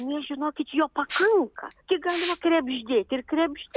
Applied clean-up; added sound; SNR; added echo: none; Liquid; 13 dB; none.